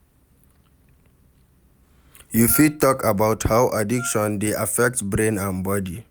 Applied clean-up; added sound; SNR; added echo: none; Wind instrument, woodwind instrument; 16 dB; none.